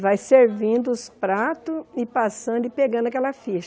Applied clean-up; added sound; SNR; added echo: none; none; none; none.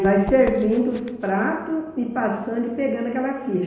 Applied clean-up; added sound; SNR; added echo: none; Run; 19 dB; reverberation time 1.1 s.